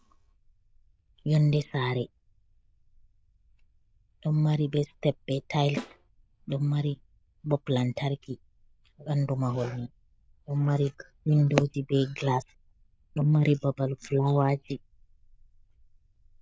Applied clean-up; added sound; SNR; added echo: neural diffusion model UNIVERSE++.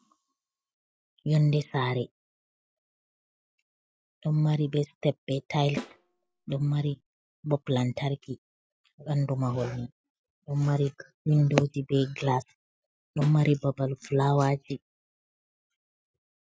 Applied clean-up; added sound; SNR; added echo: none; Snare drum; 13 dB; none.